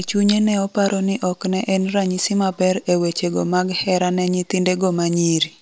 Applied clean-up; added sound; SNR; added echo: none; none; none; none.